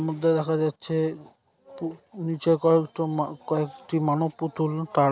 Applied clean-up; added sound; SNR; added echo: none; none; none; none.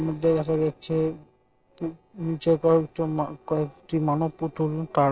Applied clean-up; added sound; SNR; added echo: neural separator model SepFormer DNS4.